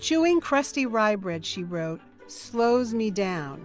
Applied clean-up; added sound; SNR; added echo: none; none; none; none.